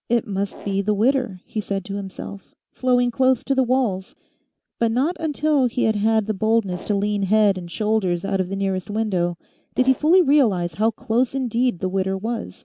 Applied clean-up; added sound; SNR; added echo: none; Fart; 18 dB; none.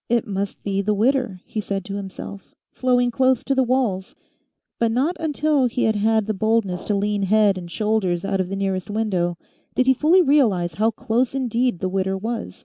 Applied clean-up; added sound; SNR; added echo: neural mask model Resemble Enhance denoiser.